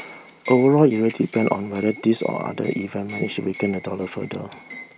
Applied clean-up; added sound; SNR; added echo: none; Liquid; 13 dB; none.